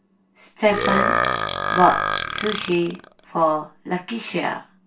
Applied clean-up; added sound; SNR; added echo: none; Burping, eructation; 0 dB; reverberation time 0.2 s.